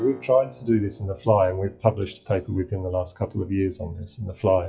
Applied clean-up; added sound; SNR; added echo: classical method WPE with log-MMSE.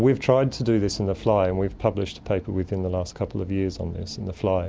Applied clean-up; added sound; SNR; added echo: none; none; none; none.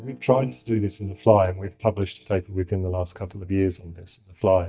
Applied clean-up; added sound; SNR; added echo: neural mask model DeepFilterNet 3.